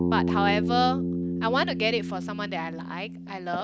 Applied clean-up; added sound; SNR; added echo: none; Bass guitar; 0 dB; none.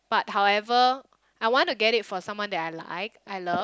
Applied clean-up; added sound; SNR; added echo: none; none; none; none.